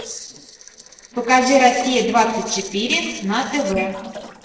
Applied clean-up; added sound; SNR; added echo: neural separator model SepFormer DNS4.